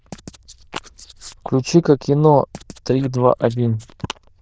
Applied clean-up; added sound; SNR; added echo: neural diffusion model UNIVERSE++.